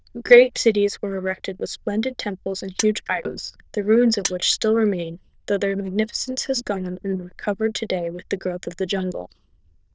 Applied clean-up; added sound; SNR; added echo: neural diffusion model UNIVERSE++.